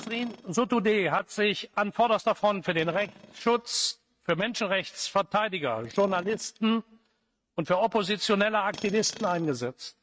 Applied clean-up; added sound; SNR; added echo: neural mask model RNNoise.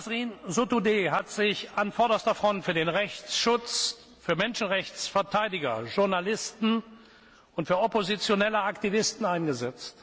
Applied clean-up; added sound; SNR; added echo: none; none; none; none.